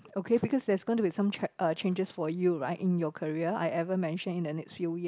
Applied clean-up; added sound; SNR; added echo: none; none; none; none.